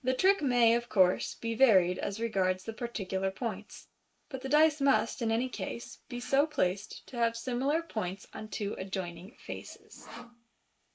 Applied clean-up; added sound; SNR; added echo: neural mask model Resemble Enhance denoiser.